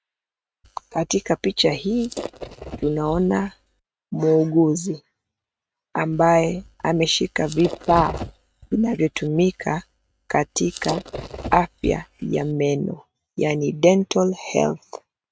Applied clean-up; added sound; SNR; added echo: neural mask model RNNoise.